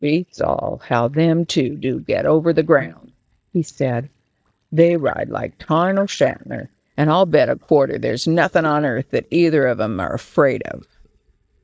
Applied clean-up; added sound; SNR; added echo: neural mask model DeepFilterNet 3.